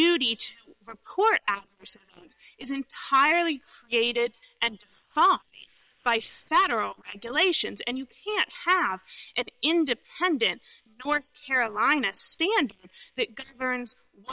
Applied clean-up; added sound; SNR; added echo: neural separator model SepFormer WHAM!.